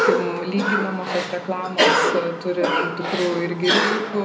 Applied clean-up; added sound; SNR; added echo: none; Cough; -2 dB; reverberation time 0.5 s.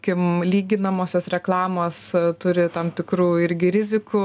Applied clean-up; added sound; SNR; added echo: none; none; none; none.